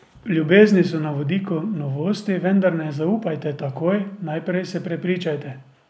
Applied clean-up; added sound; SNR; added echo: none; none; none; none.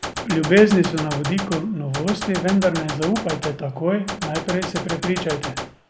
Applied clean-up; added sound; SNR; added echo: none; Gunshot, gunfire; 8 dB; none.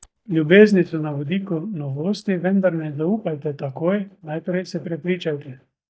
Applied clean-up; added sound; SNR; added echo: neural mask model DeepFilterNet 3.